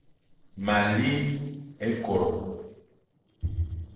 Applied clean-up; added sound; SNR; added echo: neural separator model SepFormer DNS4.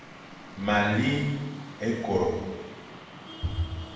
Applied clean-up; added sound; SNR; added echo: none; Traffic noise, roadway noise; 15 dB; reverberation time 1.1 s.